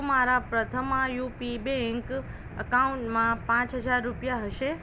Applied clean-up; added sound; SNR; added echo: none; none; none; none.